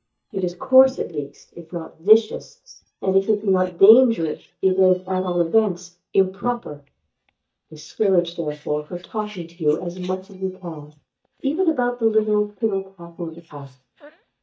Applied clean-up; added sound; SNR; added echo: neural mask model DeepFilterNet 3.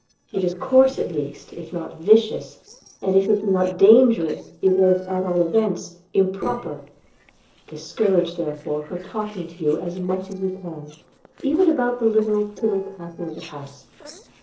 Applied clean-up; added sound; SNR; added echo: neural separator model SepFormer DNS4.